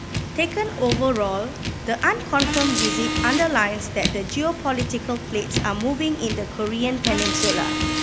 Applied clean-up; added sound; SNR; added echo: none; Car; 2 dB; none.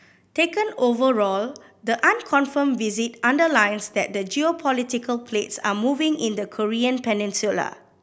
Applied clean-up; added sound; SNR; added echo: none; none; none; none.